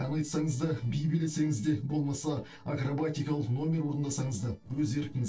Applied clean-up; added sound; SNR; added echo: neural separator model SepFormer DNS4.